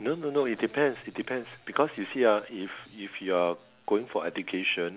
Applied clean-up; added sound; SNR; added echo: none; none; none; none.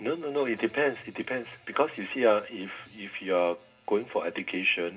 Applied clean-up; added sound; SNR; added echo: none; none; none; reverberation time 0.2 s.